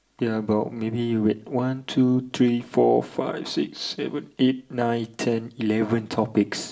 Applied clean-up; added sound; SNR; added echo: none; none; none; reverberation time 0.5 s.